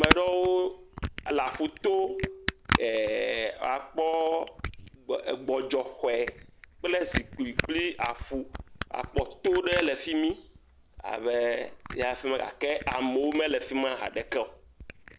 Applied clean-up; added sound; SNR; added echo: none; Camera; 7 dB; none.